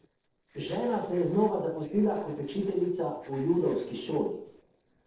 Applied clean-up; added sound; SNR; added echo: neural separator model SepFormer DNS4.